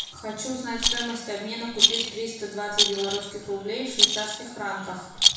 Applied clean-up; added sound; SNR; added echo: none; Rattle; -5 dB; reverberation time 1.0 s.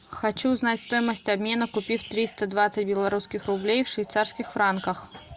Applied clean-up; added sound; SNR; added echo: none; none; none; none.